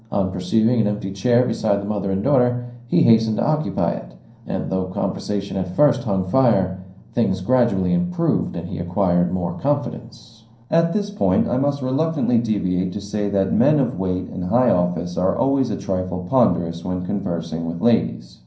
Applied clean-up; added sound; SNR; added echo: none; none; none; reverberation time 0.6 s.